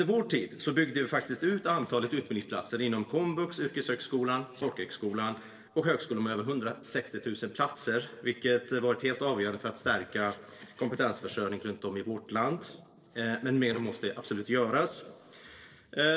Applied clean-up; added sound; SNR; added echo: neural separator model SepFormer DNS4.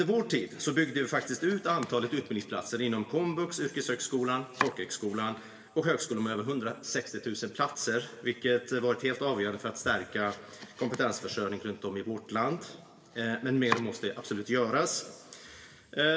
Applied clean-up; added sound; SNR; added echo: none; Domestic sounds, home sounds; 15 dB; reverberation time 1.5 s.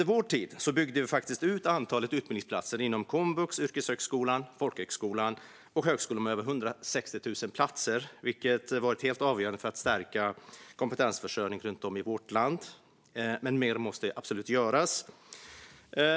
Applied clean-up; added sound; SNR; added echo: none; none; none; none.